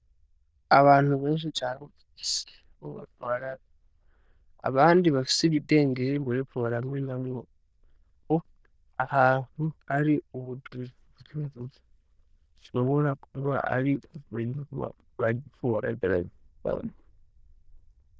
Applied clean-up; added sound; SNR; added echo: neural diffusion model UNIVERSE++.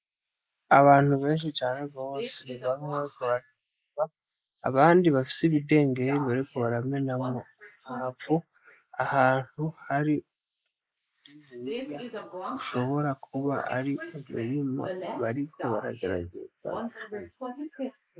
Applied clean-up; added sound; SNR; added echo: neural mask model Resemble Enhance denoiser.